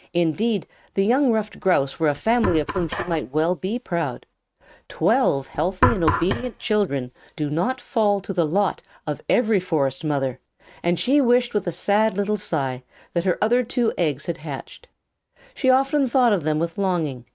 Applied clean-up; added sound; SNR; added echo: neural mask model RNNoise.